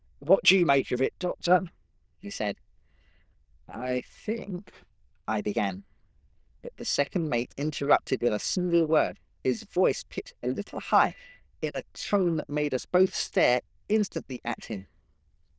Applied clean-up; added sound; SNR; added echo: neural diffusion model UNIVERSE++.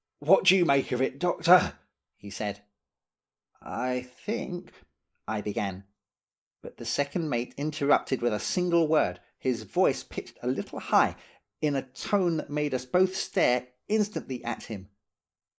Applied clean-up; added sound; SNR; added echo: neural mask model Resemble Enhance denoiser.